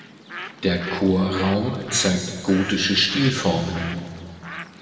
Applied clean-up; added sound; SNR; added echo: none; Bird; 14 dB; reverberation time 2.1 s.